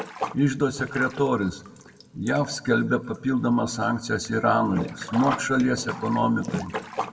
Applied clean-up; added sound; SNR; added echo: none; Sink (filling or washing); 11 dB; reverberation time 0.8 s.